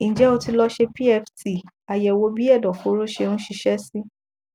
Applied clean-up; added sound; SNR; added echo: none; none; none; none.